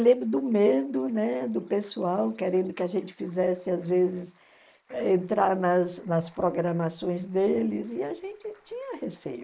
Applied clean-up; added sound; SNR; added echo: neural mask model Resemble Enhance denoiser.